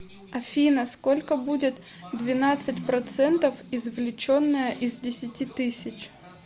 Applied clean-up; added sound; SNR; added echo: none; none; none; none.